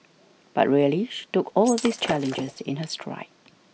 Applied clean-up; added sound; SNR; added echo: none; Shatter; 10 dB; none.